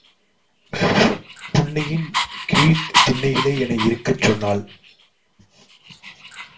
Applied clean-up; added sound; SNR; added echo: none; Dog; 5 dB; reverberation time 0.2 s.